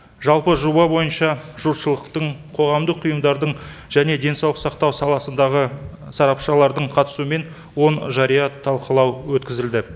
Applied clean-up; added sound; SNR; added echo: none; none; none; none.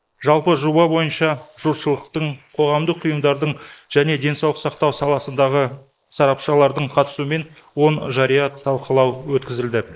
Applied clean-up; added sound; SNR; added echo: neural mask model Resemble Enhance denoiser.